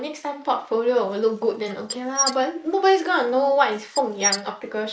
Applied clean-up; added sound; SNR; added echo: neural mask model Resemble Enhance denoiser.